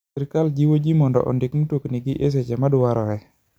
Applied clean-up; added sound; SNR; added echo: none; none; none; none.